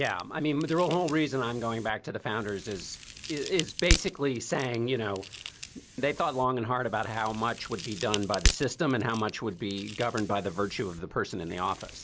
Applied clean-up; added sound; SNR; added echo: none; Crack; 6 dB; none.